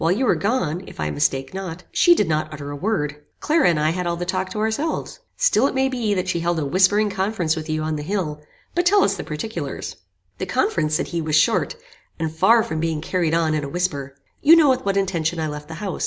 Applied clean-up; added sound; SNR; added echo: none; none; none; none.